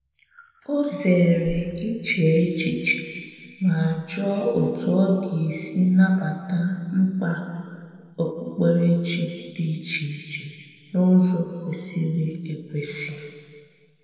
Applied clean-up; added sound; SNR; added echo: neural separator model SepFormer DNS4.